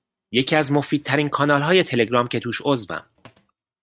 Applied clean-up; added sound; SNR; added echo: neural mask model RNNoise.